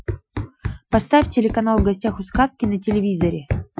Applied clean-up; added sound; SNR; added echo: classical method Wiener filter.